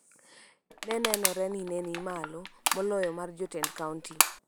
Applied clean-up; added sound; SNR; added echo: none; Crushing; -1 dB; none.